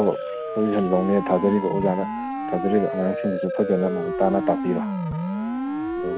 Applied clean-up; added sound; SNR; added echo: none; Siren; 4 dB; none.